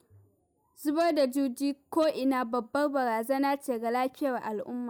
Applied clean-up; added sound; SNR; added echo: none; none; none; none.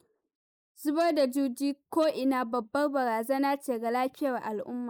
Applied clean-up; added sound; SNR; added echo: neural mask model Resemble Enhance denoiser.